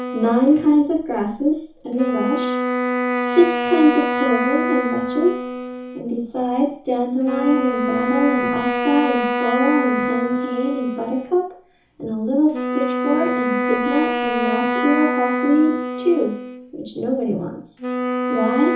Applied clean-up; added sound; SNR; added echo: none; Wind instrument, woodwind instrument; 2 dB; reverberation time 0.6 s.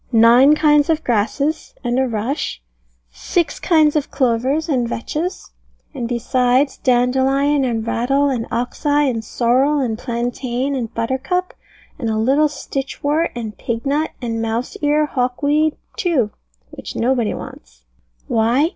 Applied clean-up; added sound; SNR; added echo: none; none; none; none.